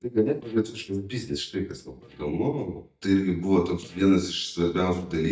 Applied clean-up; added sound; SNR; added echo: neural mask model DeepFilterNet 3.